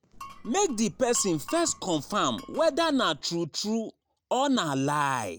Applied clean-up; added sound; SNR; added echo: none; Glass; 18 dB; none.